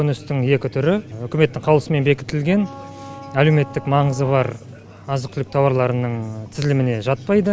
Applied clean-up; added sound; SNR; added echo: none; Wind instrument, woodwind instrument; 20 dB; none.